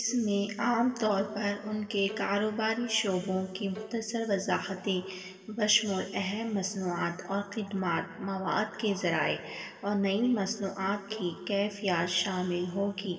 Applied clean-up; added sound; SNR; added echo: none; Bowed string instrument; 18 dB; reverberation time 2.0 s.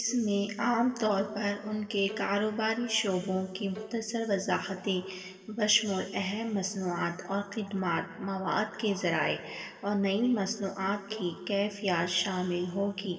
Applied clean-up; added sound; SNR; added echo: neural separator model SepFormer DNS4.